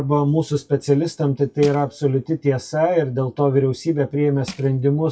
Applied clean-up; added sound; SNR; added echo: classical method WPE with log-MMSE.